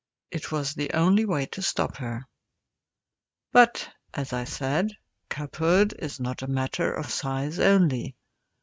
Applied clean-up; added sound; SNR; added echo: neural mask model RNNoise.